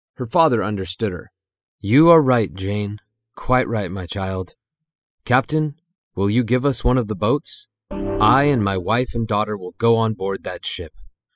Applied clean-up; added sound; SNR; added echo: classical method spectral subtraction.